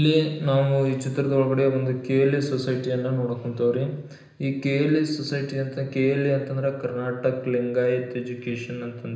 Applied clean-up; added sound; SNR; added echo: none; none; none; reverberation time 0.9 s.